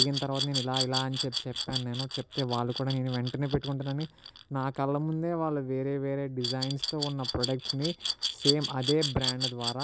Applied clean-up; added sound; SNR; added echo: none; Glass; 4 dB; none.